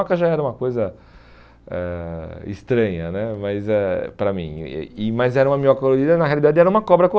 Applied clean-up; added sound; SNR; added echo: none; none; none; none.